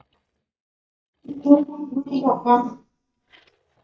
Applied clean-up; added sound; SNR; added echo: neural mask model DeepFilterNet 3.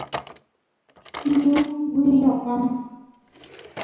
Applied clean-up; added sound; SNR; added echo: none; Drawer open or close; 15 dB; reverberation time 1.0 s.